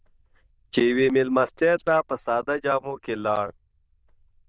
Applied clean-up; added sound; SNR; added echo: neural diffusion model UNIVERSE++.